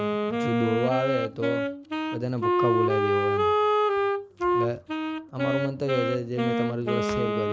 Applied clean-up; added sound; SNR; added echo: none; Wind instrument, woodwind instrument; -4 dB; none.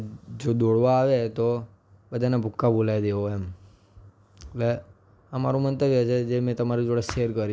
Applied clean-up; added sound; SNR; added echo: none; none; none; none.